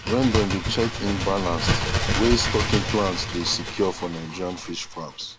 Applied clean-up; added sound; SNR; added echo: none; Bird; 1 dB; none.